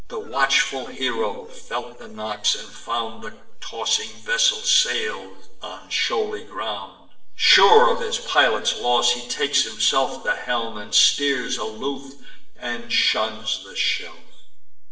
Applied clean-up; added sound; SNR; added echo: neural separator model SepFormer DNS4.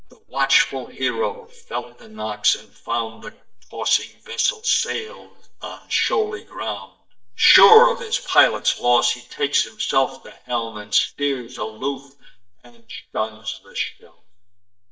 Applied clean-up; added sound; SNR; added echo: neural mask model DeepFilterNet 3.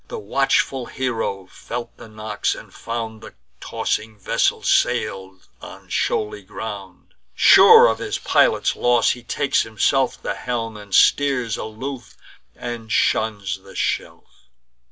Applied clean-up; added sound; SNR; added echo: none; none; none; none.